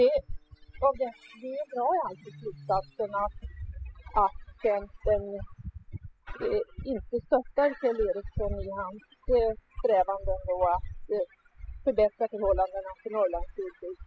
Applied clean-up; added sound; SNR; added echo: classical method spectral subtraction.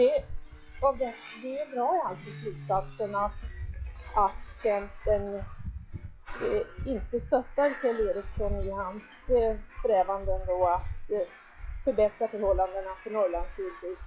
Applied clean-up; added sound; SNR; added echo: classical method log-MMSE.